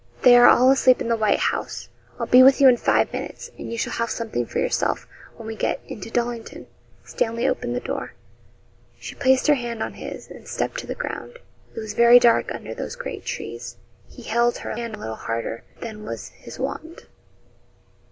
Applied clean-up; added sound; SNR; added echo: none; none; none; none.